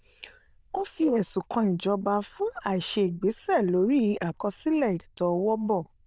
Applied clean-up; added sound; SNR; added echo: neural diffusion model UNIVERSE++.